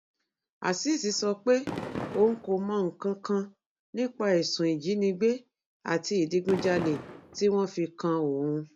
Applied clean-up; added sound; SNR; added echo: none; Fireworks; 10 dB; none.